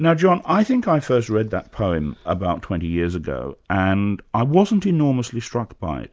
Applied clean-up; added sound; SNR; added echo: none; none; none; none.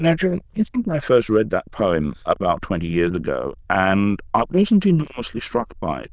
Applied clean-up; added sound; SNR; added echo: neural diffusion model UNIVERSE++.